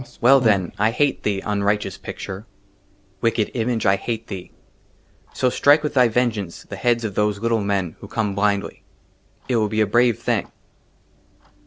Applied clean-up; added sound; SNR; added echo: none; Clock; 18 dB; none.